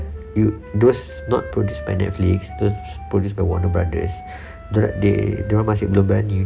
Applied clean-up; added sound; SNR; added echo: none; Wind instrument, woodwind instrument; 18 dB; reverberation time 0.2 s.